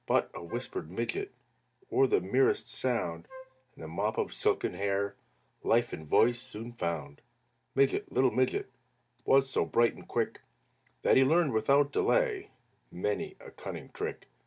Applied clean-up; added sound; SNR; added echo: none; Wind instrument, woodwind instrument; 18 dB; none.